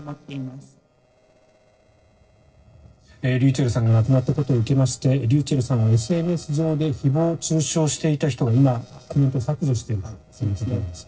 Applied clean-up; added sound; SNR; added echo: neural separator model SepFormer DNS4.